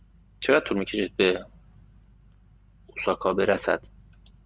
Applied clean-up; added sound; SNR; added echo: none; none; none; none.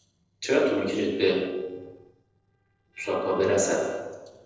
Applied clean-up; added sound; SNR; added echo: neural separator model SepFormer DNS4.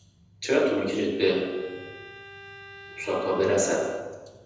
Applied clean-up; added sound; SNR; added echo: none; Bowed string instrument; 19 dB; reverberation time 1.1 s.